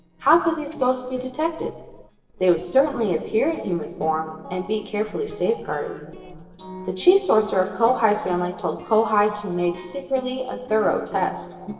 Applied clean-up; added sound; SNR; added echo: neural separator model SepFormer DNS4.